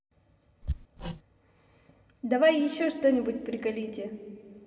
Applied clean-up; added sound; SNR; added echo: none; Hammer; 9 dB; reverberation time 2.3 s.